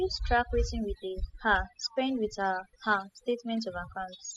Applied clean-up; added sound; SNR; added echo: classical method spectral subtraction.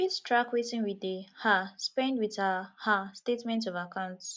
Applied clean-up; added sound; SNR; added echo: none; none; none; none.